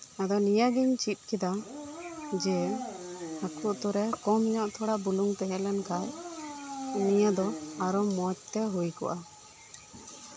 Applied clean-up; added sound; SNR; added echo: none; Dog; 12 dB; none.